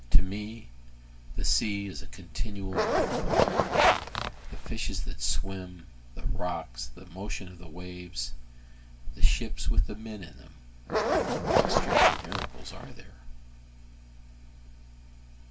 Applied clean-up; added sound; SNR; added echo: none; Zipper (clothing); 0 dB; reverberation time 0.2 s.